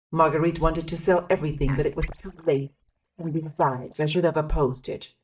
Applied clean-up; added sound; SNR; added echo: neural mask model DeepFilterNet 3.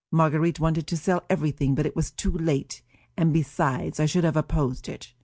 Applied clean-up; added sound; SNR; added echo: none; none; none; none.